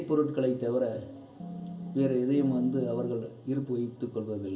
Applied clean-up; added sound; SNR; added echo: none; Organ; 9 dB; reverberation time 0.2 s.